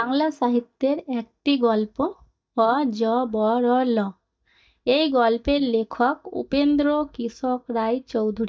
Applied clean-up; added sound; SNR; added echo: neural mask model DeepFilterNet 3.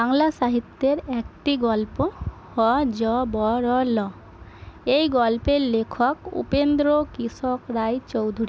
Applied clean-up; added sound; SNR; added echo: none; none; none; none.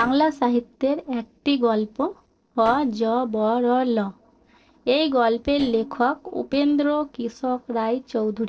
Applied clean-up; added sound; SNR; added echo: neural separator model SepFormer DNS4.